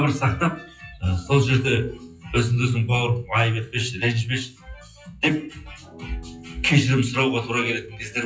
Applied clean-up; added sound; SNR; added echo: classical method WPE with log-MMSE.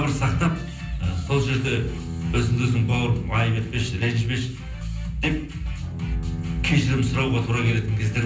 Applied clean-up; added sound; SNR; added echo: none; Bowed string instrument; 13 dB; reverberation time 0.6 s.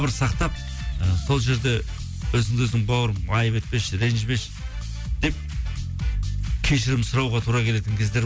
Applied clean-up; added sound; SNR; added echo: none; none; none; none.